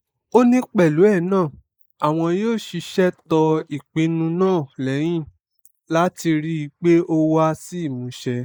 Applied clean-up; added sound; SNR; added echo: neural mask model Resemble Enhance denoiser.